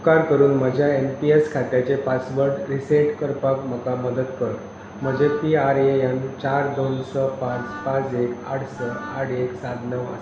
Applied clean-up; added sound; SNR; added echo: none; Wind instrument, woodwind instrument; 16 dB; none.